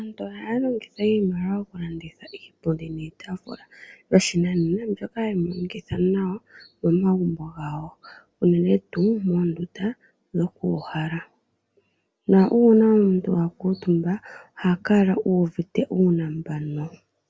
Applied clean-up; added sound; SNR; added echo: none; none; none; none.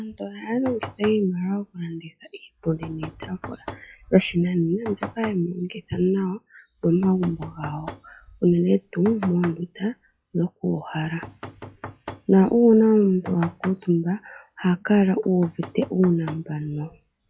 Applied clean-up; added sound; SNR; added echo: classical method log-MMSE.